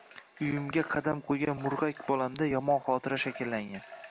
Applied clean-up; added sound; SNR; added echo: none; Water tap, faucet / Water; 19 dB; none.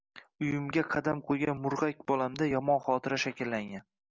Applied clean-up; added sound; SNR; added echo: none; none; none; none.